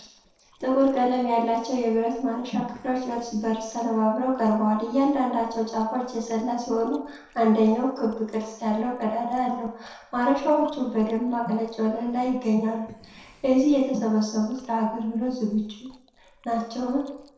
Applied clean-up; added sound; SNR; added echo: neural separator model SepFormer DNS4.